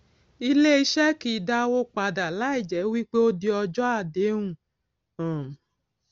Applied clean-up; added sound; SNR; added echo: none; none; none; none.